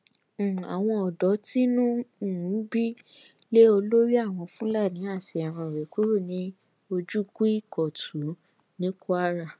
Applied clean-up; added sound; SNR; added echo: none; none; none; none.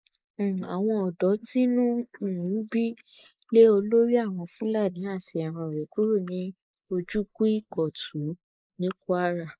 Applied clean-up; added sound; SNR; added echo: neural mask model Resemble Enhance denoiser.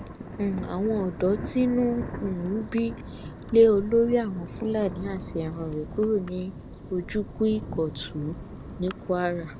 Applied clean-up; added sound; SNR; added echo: none; Thunder; 11 dB; none.